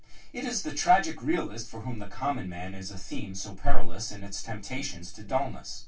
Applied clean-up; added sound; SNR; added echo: none; none; none; reverberation time 0.2 s.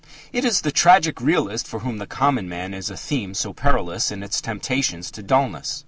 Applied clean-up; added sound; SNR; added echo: none; none; none; none.